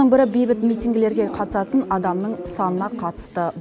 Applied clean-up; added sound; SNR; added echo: none; none; none; none.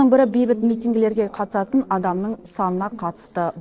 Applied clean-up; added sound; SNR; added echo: neural separator model SepFormer DNS4.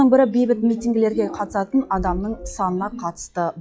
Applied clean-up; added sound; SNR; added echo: classical method log-MMSE.